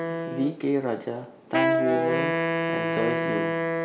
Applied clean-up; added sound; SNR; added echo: none; Wind instrument, woodwind instrument; -3 dB; none.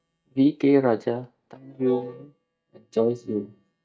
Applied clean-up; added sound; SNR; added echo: neural mask model DeepFilterNet 3.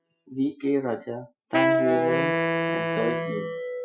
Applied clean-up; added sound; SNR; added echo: classical method Wiener filter.